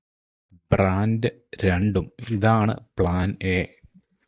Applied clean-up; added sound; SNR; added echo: neural mask model DeepFilterNet 3.